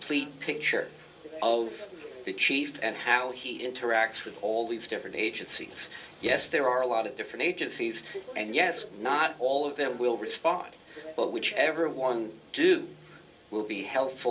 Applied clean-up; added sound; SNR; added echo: none; Subway, metro, underground; 19 dB; reverberation time 0.2 s.